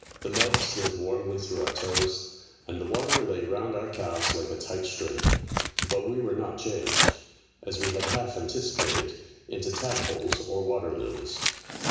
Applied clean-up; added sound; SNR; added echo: none; Tearing; 0 dB; reverberation time 1.0 s.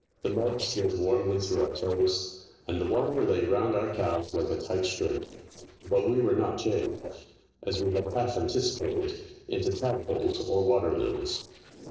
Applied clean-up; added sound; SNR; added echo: neural separator model SepFormer DNS4.